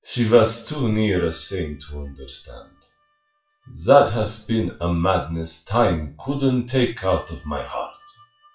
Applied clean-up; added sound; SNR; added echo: classical method WPE with log-MMSE.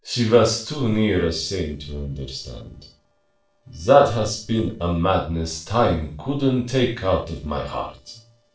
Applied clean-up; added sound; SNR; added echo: neural separator model SepFormer DNS4.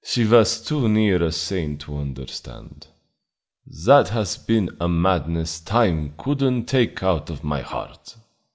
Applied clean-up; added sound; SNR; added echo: none; none; none; none.